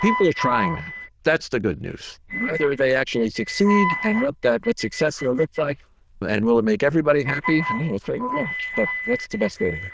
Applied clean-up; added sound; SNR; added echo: neural diffusion model UNIVERSE++.